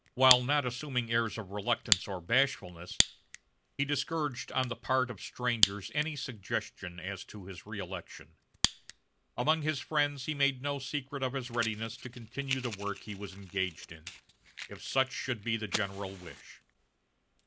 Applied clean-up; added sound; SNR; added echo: none; Fire; 5 dB; none.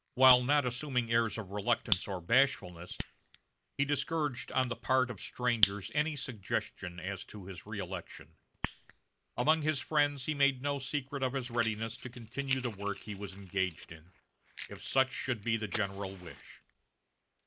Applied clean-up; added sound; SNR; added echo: neural mask model Resemble Enhance denoiser.